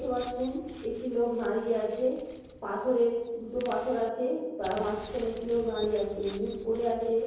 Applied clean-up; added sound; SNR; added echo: none; Chirp, tweet; 11 dB; reverberation time 1.1 s.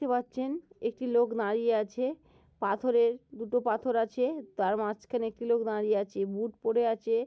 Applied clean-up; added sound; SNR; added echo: none; none; none; none.